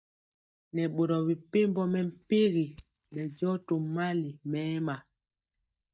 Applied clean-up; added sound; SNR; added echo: neural mask model DeepFilterNet 3.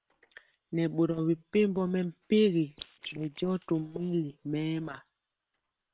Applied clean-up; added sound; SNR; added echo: neural separator model SepFormer WHAM!.